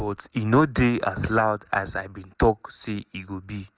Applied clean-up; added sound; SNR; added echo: none; none; none; none.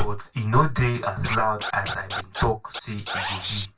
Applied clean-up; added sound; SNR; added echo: none; Scratching (performance technique); 8 dB; reverberation time 0.2 s.